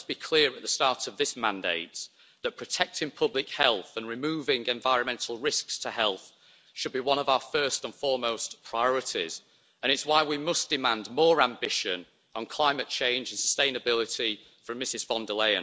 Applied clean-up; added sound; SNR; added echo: none; none; none; none.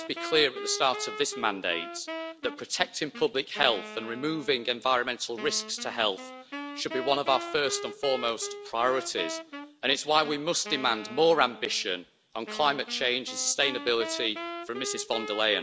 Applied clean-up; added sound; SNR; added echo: none; Wind instrument, woodwind instrument; 11 dB; none.